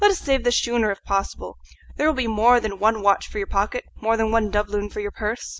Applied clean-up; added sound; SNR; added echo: none; none; none; none.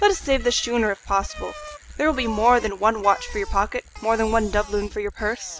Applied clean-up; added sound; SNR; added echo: none; Bicycle; 19 dB; none.